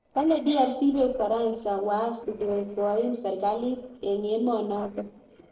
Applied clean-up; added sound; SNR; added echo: neural separator model SepFormer DNS4.